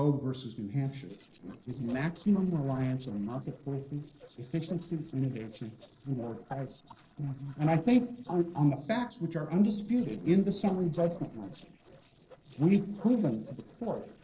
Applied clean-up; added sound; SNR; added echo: neural separator model SepFormer DNS4.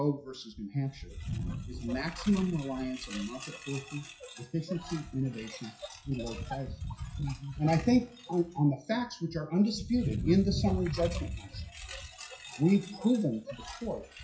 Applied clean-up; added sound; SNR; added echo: classical method WPE with log-MMSE.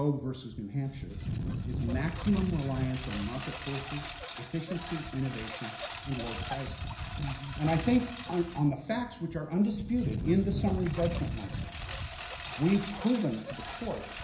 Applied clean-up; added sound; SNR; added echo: none; Engine; 5 dB; reverberation time 0.5 s.